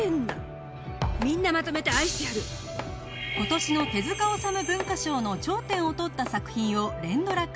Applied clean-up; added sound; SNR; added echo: none; Domestic sounds, home sounds; 16 dB; none.